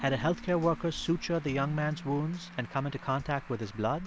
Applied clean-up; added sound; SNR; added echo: none; Traffic noise, roadway noise; 18 dB; none.